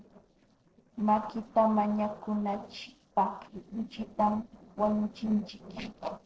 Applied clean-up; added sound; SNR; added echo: neural separator model SepFormer DNS4.